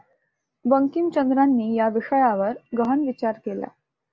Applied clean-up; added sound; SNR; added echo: none; none; none; none.